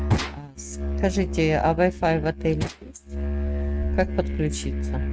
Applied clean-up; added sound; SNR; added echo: neural mask model RNNoise.